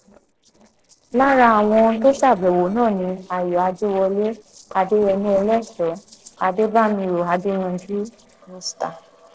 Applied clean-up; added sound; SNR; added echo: neural separator model SepFormer DNS4.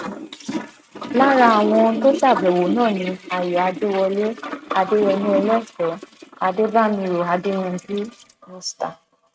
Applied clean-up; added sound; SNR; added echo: neural mask model RNNoise.